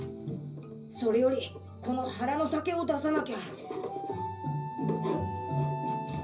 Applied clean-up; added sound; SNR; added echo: none; Bowed string instrument; 18 dB; reverberation time 0.5 s.